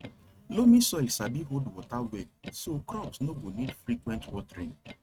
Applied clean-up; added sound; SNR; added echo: neural mask model RNNoise.